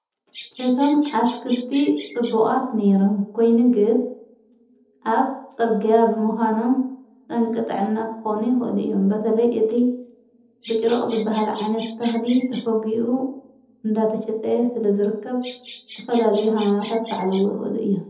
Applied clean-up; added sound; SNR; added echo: none; Bird vocalization, bird call, bird song; 19 dB; reverberation time 0.7 s.